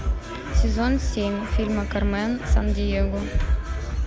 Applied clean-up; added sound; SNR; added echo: none; none; none; none.